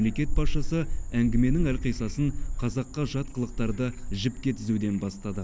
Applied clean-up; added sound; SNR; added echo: none; Frog; 1 dB; none.